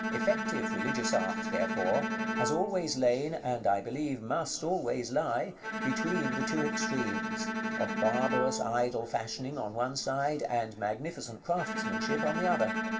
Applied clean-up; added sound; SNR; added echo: none; Bowed string instrument; 3 dB; reverberation time 2.0 s.